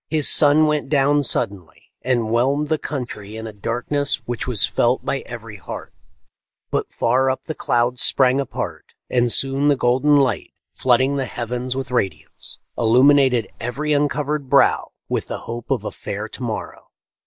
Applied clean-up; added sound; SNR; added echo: neural mask model Resemble Enhance denoiser.